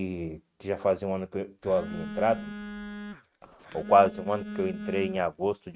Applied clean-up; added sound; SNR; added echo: neural mask model RNNoise.